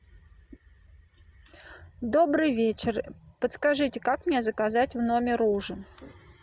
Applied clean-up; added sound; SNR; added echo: none; none; none; none.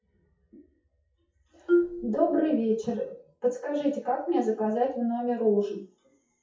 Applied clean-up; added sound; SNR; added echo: classical method WPE with log-MMSE.